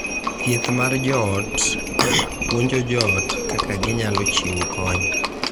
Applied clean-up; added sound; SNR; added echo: none; Livestock, farm animals, working animals; 1 dB; none.